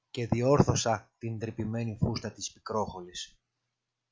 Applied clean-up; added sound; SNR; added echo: none; none; none; none.